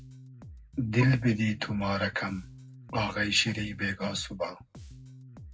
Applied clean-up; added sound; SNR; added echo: none; Bass guitar; 17 dB; reverberation time 0.3 s.